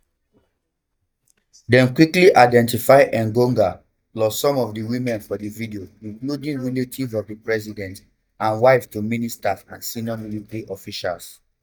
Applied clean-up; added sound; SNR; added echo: neural mask model DeepFilterNet 3.